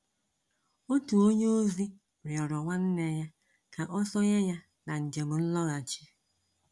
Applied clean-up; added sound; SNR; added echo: none; none; none; none.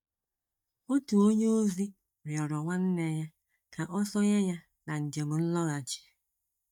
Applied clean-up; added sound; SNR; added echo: neural mask model DeepFilterNet 3.